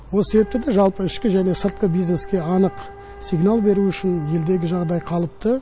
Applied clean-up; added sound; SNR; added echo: none; Wind instrument, woodwind instrument; 19 dB; none.